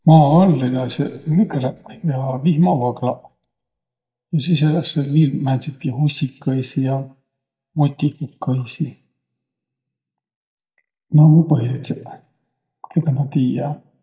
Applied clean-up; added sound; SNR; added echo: neural mask model DeepFilterNet 3.